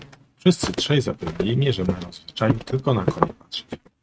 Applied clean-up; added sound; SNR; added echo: neural mask model RNNoise.